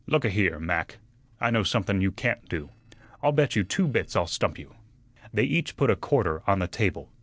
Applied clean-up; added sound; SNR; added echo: neural separator model SepFormer DNS4.